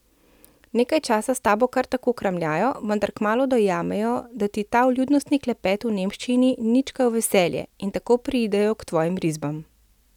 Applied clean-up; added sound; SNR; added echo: none; none; none; none.